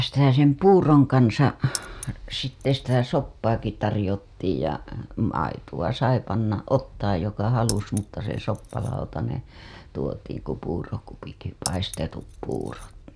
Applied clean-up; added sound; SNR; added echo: none; Keys jangling; 12 dB; none.